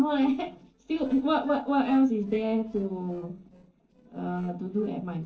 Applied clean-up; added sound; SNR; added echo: neural separator model SepFormer DNS4.